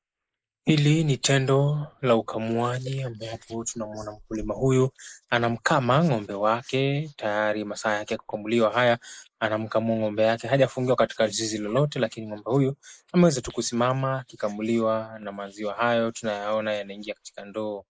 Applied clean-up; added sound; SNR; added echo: neural mask model Resemble Enhance denoiser.